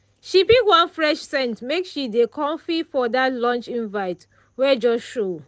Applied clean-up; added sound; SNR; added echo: none; none; none; none.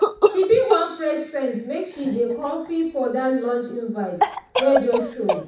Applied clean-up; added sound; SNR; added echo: none; Cough; 3 dB; reverberation time 0.7 s.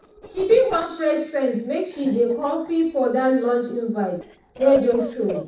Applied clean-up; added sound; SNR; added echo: neural separator model SepFormer DNS4.